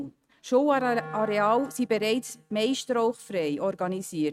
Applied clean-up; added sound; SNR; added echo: neural mask model RNNoise.